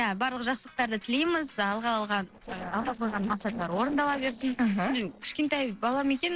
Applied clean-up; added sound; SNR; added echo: neural separator model SepFormer DNS4.